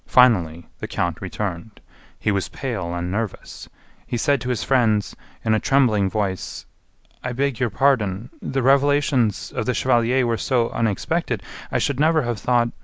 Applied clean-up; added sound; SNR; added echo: none; none; none; none.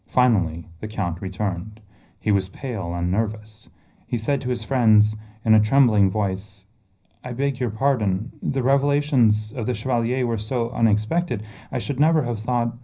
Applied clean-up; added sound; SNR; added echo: none; none; none; reverberation time 0.4 s.